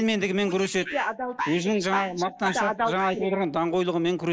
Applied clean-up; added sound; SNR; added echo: neural mask model Resemble Enhance denoiser.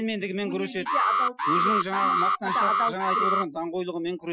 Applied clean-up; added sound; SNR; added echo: classical method Wiener filter.